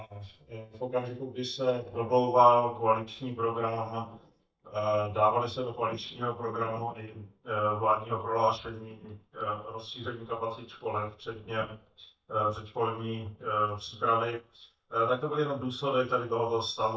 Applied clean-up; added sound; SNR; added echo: neural mask model DeepFilterNet 3.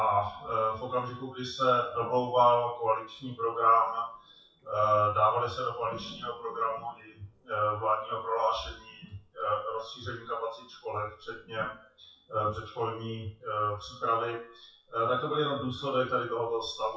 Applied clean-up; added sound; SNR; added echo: classical method WPE with log-MMSE.